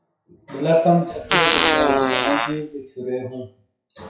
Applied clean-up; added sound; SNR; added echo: classical method WPE with log-MMSE.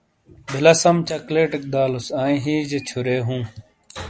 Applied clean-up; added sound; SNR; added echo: none; none; none; none.